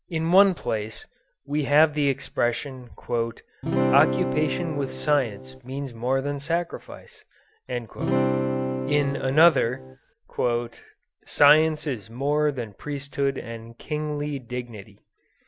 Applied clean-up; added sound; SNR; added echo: none; Acoustic guitar / Strum; 1 dB; none.